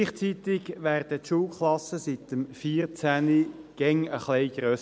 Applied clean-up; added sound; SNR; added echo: none; none; none; none.